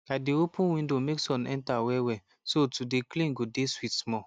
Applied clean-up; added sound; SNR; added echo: none; none; none; none.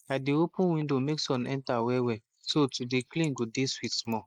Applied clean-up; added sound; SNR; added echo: neural mask model Resemble Enhance denoiser.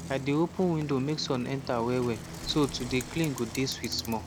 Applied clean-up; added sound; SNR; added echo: none; Bicycle; 11 dB; none.